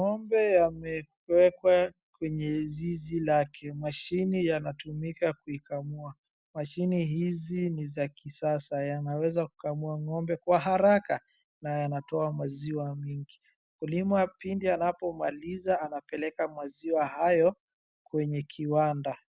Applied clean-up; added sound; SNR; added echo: none; none; none; none.